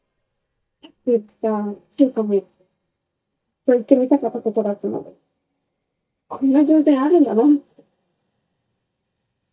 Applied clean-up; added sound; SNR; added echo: neural mask model DeepFilterNet 3.